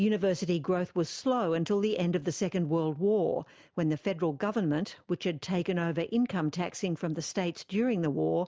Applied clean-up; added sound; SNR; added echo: none; none; none; none.